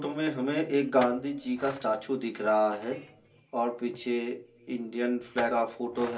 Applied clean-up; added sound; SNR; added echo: none; Chink, clink; 18 dB; reverberation time 0.3 s.